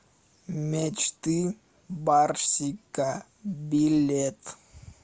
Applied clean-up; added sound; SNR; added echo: none; none; none; none.